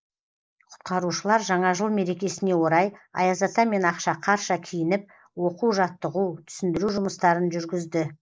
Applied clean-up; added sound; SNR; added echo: neural mask model Resemble Enhance denoiser.